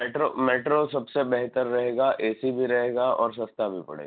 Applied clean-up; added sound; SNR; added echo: none; none; none; none.